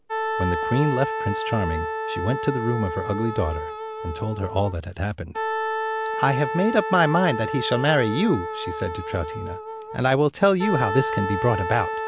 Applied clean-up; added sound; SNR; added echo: none; Wind instrument, woodwind instrument; 5 dB; none.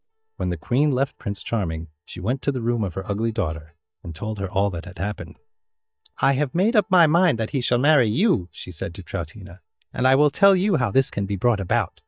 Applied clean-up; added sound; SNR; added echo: neural mask model DeepFilterNet 3.